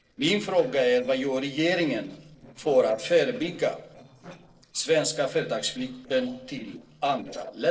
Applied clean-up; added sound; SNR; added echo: neural separator model SepFormer DNS4.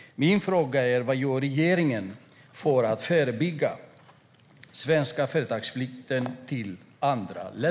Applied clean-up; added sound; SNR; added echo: none; none; none; none.